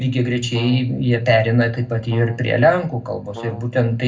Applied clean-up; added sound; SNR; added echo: none; Brass instrument; 18 dB; reverberation time 0.3 s.